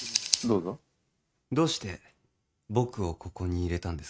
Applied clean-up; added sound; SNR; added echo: neural mask model RNNoise.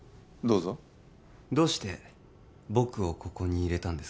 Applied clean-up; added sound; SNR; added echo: none; none; none; none.